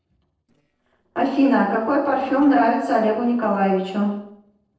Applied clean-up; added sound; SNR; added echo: neural separator model SepFormer DNS4.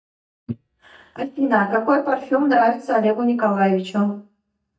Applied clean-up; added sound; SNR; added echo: neural mask model DeepFilterNet 3.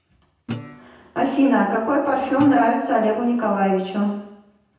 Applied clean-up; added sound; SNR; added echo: none; Guitar; 16 dB; reverberation time 0.9 s.